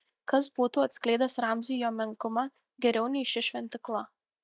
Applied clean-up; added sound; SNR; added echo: neural mask model DeepFilterNet 3.